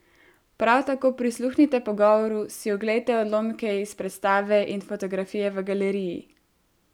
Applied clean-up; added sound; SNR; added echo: none; none; none; none.